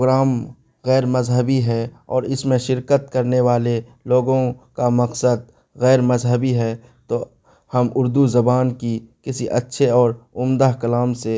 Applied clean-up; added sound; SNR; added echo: none; none; none; none.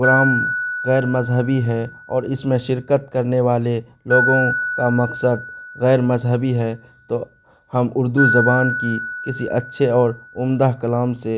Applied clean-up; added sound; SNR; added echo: none; Glockenspiel; 6 dB; none.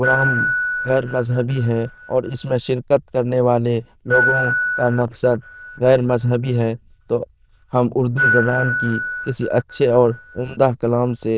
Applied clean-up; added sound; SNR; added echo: neural diffusion model UNIVERSE++.